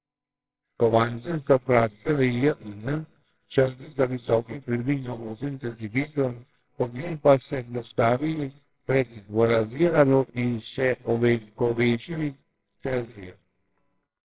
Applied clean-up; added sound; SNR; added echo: neural separator model SepFormer WHAMR!.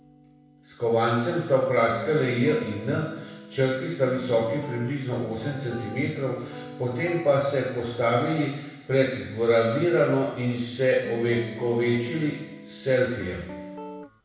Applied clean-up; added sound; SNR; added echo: none; Guitar; 16 dB; reverberation time 1.0 s.